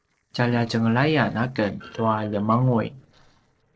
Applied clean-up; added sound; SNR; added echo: neural separator model SepFormer DNS4.